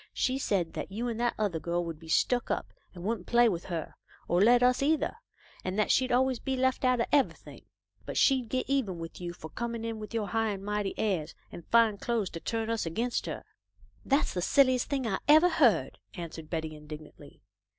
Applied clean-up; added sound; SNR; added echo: none; none; none; none.